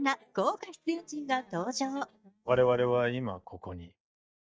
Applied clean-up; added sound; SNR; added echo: neural mask model DeepFilterNet 3.